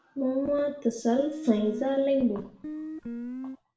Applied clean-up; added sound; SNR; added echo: none; Guitar; 9 dB; reverberation time 0.6 s.